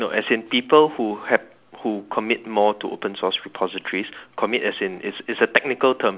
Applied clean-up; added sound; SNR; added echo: none; none; none; none.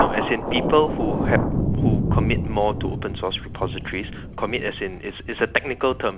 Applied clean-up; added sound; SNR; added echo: none; Thunder; -1 dB; none.